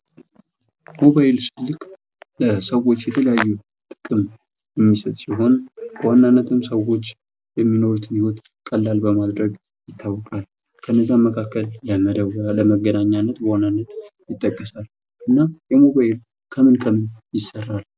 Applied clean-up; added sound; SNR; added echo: none; none; none; none.